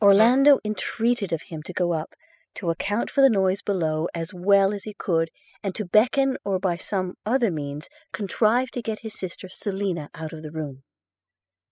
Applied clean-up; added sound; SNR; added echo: classical method spectral subtraction.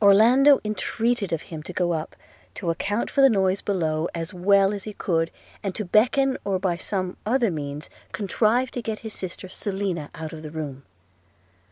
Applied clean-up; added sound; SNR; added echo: none; none; none; none.